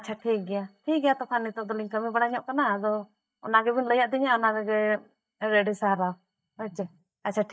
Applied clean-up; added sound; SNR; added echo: neural mask model DeepFilterNet 3.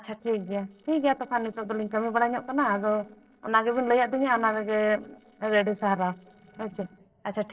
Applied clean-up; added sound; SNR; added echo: neural separator model SepFormer DNS4.